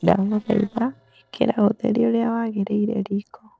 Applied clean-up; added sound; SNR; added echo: neural separator model SepFormer DNS4.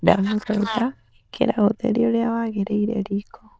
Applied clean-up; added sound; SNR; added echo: neural diffusion model UNIVERSE++.